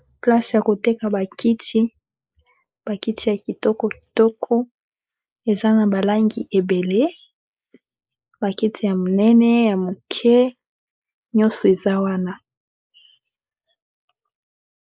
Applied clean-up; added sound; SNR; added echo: neural mask model Resemble Enhance denoiser.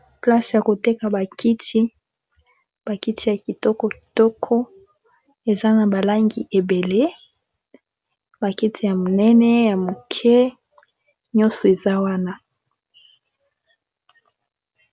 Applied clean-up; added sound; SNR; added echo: none; none; none; none.